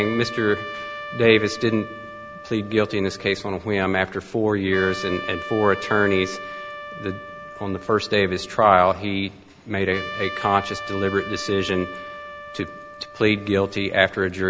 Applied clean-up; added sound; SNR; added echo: none; Trumpet; 13 dB; none.